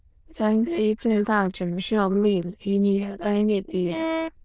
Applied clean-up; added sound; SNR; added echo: neural diffusion model UNIVERSE++.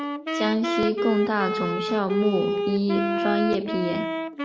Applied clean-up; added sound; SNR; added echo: none; Wind instrument, woodwind instrument; 1 dB; none.